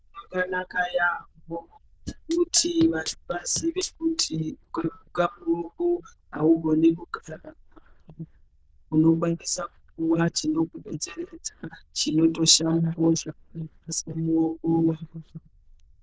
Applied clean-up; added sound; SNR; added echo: neural diffusion model UNIVERSE++.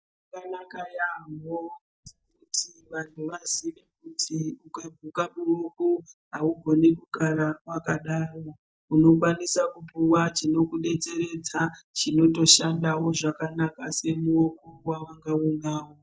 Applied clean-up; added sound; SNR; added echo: neural mask model DeepFilterNet 3.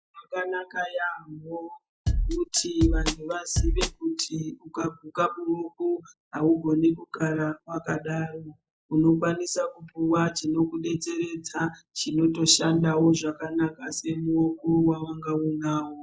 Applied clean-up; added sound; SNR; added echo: classical method log-MMSE.